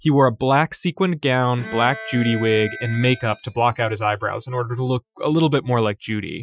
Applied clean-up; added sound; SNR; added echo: classical method Wiener filter.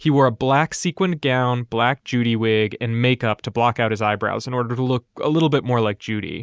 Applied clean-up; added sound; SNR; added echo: none; none; none; none.